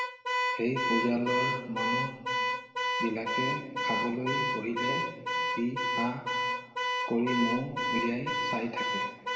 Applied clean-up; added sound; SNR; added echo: none; Alarm / Car; -2 dB; reverberation time 1.8 s.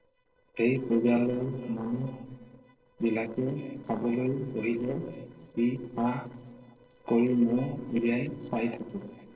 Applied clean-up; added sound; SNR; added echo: neural separator model SepFormer DNS4.